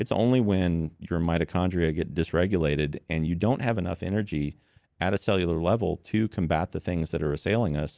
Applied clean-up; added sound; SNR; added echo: none; none; none; none.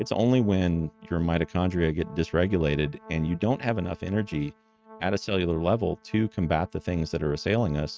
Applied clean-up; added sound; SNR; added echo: neural mask model RNNoise.